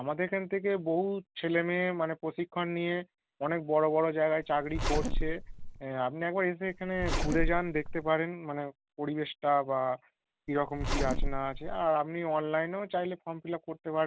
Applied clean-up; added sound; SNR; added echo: none; Zipper (clothing); 0 dB; none.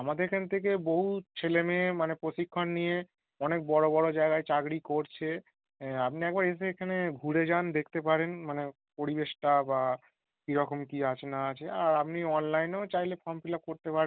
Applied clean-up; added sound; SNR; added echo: none; none; none; none.